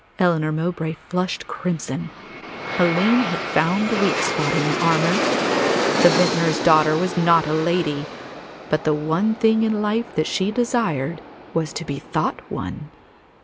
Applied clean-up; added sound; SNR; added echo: none; Aircraft; 5 dB; none.